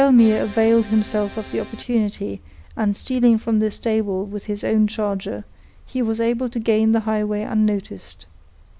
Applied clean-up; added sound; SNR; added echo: none; Accordion; 18 dB; none.